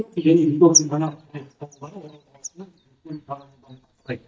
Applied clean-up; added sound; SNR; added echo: neural mask model DeepFilterNet 3.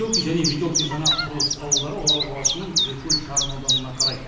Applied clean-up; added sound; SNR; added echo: none; Chirp, tweet; -4 dB; reverberation time 0.9 s.